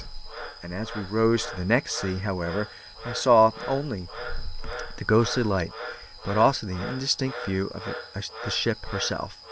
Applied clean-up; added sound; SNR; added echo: none; Frog; 12 dB; none.